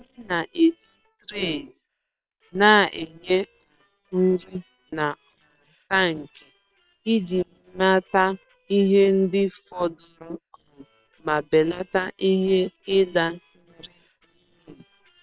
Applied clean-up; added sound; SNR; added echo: neural separator model SepFormer WHAM!.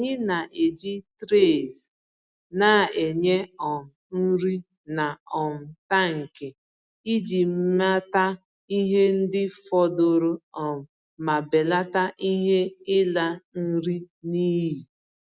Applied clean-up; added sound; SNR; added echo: none; none; none; none.